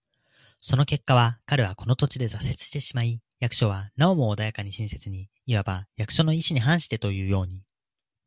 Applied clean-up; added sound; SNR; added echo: none; none; none; none.